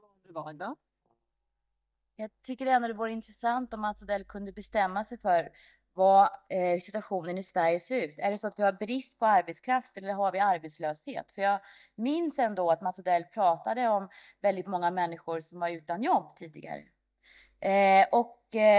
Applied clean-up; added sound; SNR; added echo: neural mask model DeepFilterNet 3.